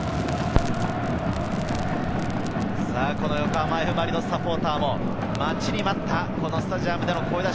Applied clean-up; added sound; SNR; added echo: none; Crackle; 9 dB; none.